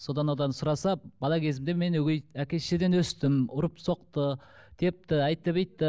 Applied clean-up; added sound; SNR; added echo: none; none; none; none.